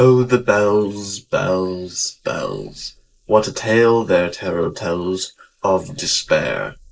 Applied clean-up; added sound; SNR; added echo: neural mask model Resemble Enhance denoiser.